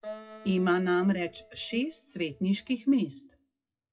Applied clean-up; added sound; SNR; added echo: classical method WPE with log-MMSE.